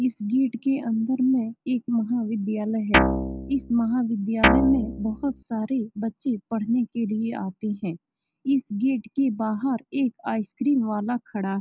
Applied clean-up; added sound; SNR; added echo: none; Guitar; -2 dB; none.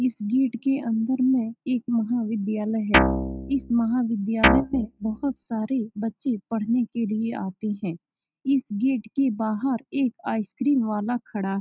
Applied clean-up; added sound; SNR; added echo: neural mask model RNNoise.